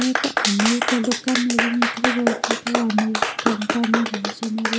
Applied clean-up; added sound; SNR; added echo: none; Clapping; 1 dB; none.